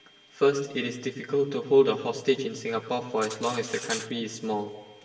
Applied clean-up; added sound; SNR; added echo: none; Cutlery, silverware; 15 dB; reverberation time 1.1 s.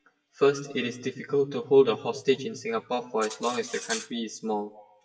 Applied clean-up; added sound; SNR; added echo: classical method WPE with log-MMSE.